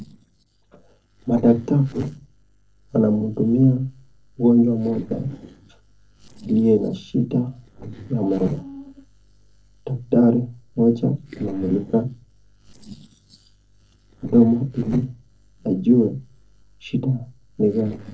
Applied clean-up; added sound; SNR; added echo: neural separator model SepFormer DNS4.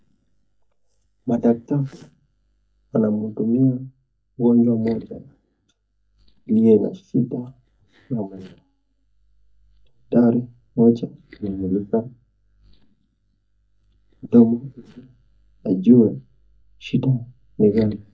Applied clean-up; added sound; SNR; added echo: neural mask model DeepFilterNet 3.